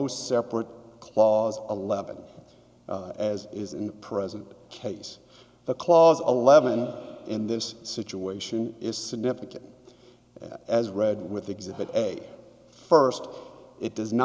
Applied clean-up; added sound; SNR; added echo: none; none; none; none.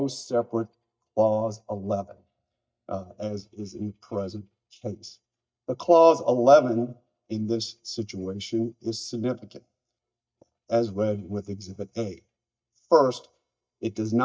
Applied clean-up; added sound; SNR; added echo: neural mask model DeepFilterNet 3.